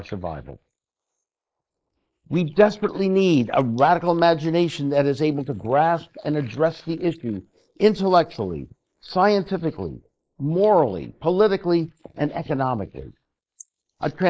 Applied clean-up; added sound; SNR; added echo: neural mask model Resemble Enhance denoiser.